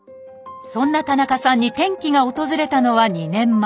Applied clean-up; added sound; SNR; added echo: none; none; none; none.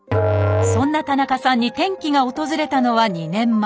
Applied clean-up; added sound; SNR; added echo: none; Musical instrument; 3 dB; none.